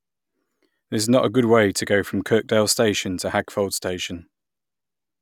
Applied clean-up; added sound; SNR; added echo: none; none; none; none.